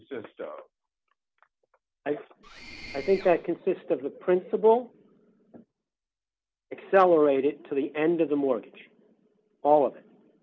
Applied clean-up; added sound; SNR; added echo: none; Mechanisms; 16 dB; none.